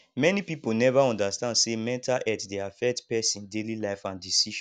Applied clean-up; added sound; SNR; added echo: none; none; none; none.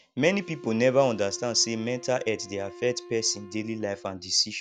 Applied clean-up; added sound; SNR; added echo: none; Wind instrument, woodwind instrument; 18 dB; none.